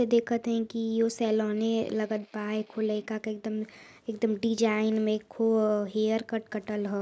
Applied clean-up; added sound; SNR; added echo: neural mask model Resemble Enhance denoiser.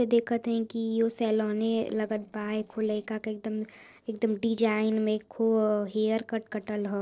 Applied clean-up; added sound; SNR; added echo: neural separator model SepFormer DNS4.